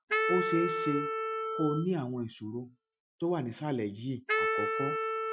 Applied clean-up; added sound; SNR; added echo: classical method Wiener filter.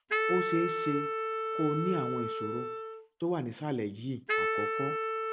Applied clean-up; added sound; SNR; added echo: none; Wind instrument, woodwind instrument; -1 dB; none.